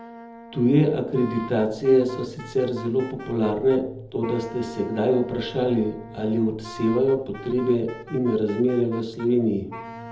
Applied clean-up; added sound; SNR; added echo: none; Wind instrument, woodwind instrument; 17 dB; reverberation time 0.8 s.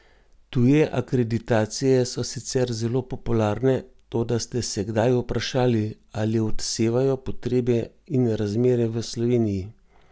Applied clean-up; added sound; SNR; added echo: none; none; none; none.